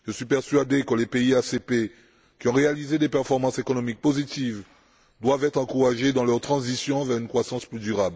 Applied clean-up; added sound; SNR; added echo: none; none; none; none.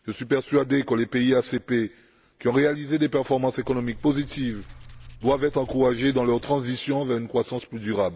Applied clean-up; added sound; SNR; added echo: none; Tools; 17 dB; none.